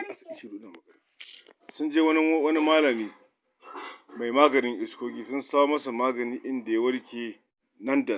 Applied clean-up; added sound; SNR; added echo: none; none; none; none.